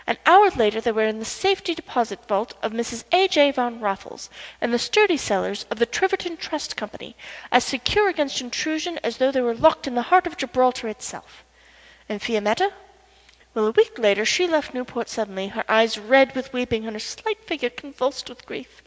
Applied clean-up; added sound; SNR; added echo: none; none; none; none.